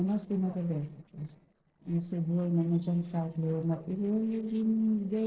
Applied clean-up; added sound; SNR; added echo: neural separator model SepFormer DNS4.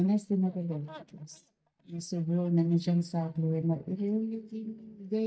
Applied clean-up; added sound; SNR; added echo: neural mask model DeepFilterNet 3.